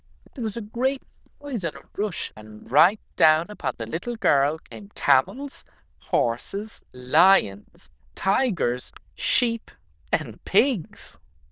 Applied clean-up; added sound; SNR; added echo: neural diffusion model UNIVERSE++.